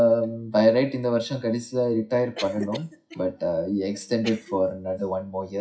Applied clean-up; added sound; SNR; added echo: classical method WPE with log-MMSE.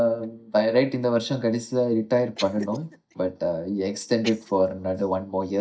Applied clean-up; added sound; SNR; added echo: neural mask model DeepFilterNet 3.